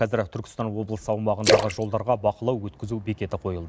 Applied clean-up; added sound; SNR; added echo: none; Splash, splatter; 1 dB; none.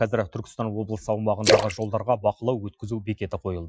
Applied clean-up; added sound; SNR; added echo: classical method Wiener filter.